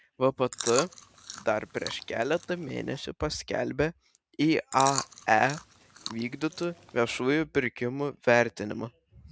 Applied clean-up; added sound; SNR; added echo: none; Chewing, mastication; 11 dB; none.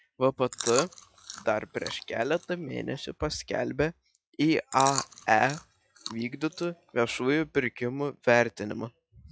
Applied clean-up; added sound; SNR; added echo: classical method log-MMSE.